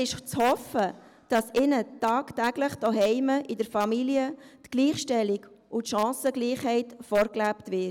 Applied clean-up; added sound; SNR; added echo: none; none; none; none.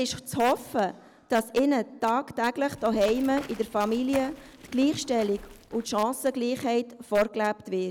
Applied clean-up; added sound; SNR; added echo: none; Run; 19 dB; none.